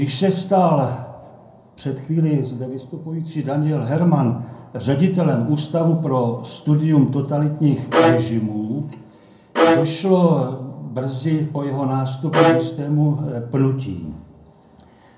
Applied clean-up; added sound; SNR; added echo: none; Bowed string instrument; 1 dB; reverberation time 0.6 s.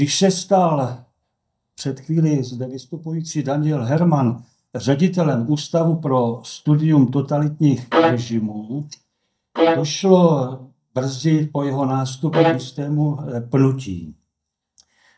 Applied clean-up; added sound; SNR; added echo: neural mask model DeepFilterNet 3.